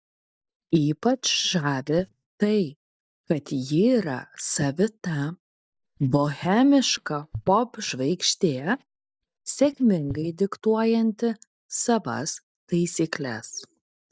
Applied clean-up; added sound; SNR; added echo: neural mask model DeepFilterNet 3.